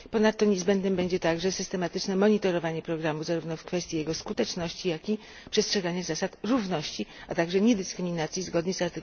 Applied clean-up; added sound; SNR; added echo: none; none; none; none.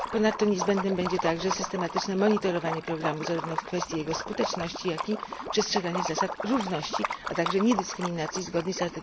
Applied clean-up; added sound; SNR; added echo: none; Liquid; 5 dB; none.